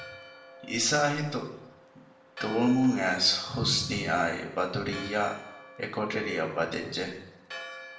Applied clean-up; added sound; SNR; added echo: none; Church bell; 17 dB; reverberation time 0.8 s.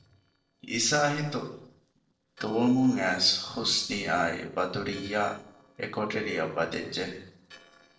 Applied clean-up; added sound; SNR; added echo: neural separator model SepFormer DNS4.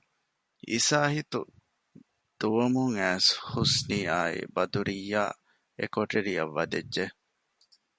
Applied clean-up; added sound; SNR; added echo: none; none; none; none.